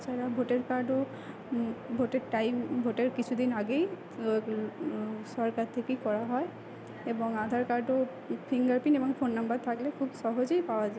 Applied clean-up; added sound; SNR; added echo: none; none; none; none.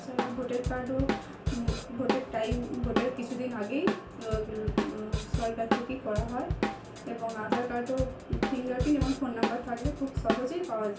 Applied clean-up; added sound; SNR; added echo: none; Drum kit; 1 dB; reverberation time 0.3 s.